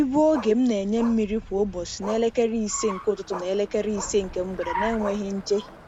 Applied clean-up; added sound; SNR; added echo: none; Bark + Car; 12 dB; none.